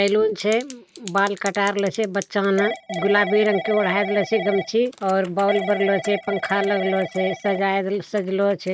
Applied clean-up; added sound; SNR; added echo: neural mask model RNNoise.